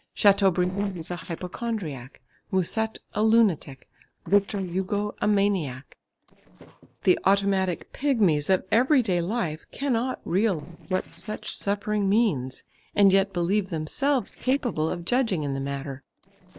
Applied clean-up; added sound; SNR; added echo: neural separator model SepFormer DNS4.